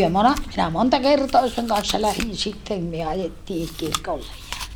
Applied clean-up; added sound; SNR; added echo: none; Chewing, mastication; 12 dB; none.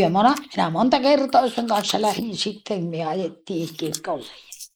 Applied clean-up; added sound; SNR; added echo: neural mask model Resemble Enhance denoiser.